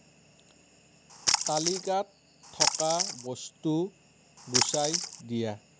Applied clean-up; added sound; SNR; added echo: none; Splash, splatter; -4 dB; none.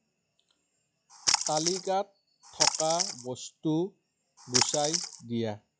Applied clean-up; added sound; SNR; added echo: classical method log-MMSE.